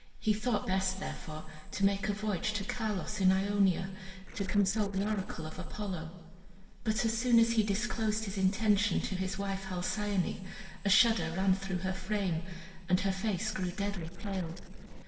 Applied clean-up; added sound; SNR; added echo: neural separator model SepFormer DNS4.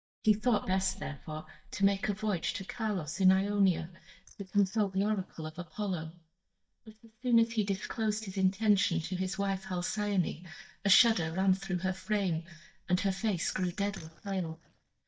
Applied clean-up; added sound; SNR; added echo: neural mask model DeepFilterNet 3.